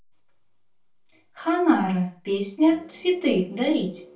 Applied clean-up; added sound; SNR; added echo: none; none; none; reverberation time 0.3 s.